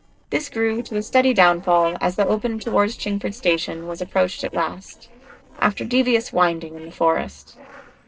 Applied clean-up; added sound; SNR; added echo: neural separator model SepFormer DNS4.